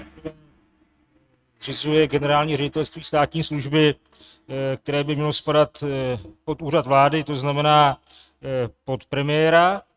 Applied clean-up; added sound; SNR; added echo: neural mask model RNNoise.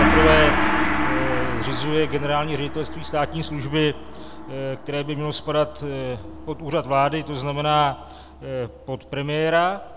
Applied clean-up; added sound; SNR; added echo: none; Gong; 1 dB; none.